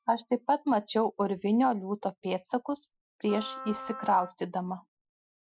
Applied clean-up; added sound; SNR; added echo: classical method Wiener filter.